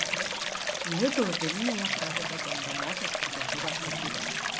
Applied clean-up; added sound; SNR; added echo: none; Stream; -3 dB; none.